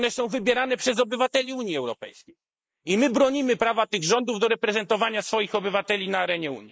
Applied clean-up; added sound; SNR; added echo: neural mask model Resemble Enhance denoiser.